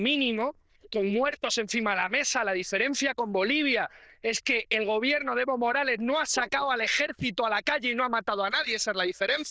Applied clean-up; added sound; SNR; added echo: neural diffusion model UNIVERSE++.